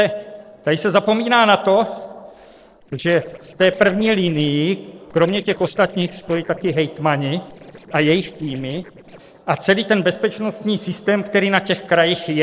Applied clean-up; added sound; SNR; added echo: neural separator model SepFormer DNS4.